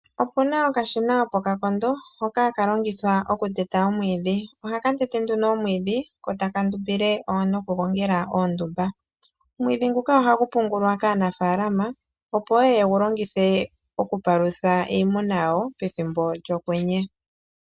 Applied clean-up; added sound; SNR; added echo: none; none; none; none.